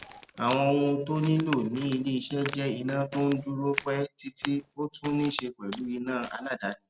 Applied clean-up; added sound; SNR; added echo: none; Crack; 14 dB; none.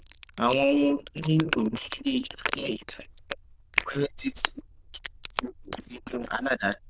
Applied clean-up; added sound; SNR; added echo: neural diffusion model UNIVERSE++.